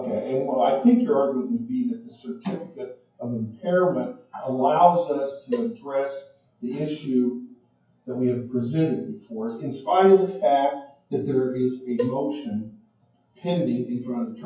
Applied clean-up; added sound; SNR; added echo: classical method WPE with log-MMSE.